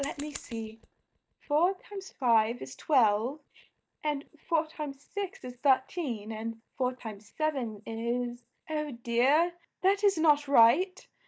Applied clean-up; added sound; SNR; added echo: neural mask model DeepFilterNet 3.